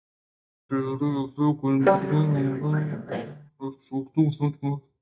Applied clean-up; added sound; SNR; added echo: neural mask model DeepFilterNet 3.